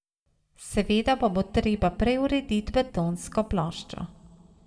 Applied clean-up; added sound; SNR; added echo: none; none; none; reverberation time 1.7 s.